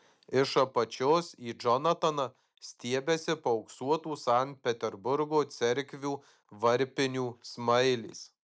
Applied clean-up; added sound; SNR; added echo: none; none; none; none.